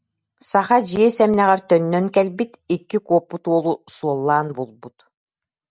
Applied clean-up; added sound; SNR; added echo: none; none; none; none.